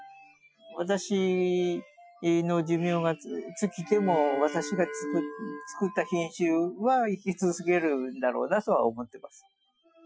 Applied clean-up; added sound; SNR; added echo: classical method Wiener filter.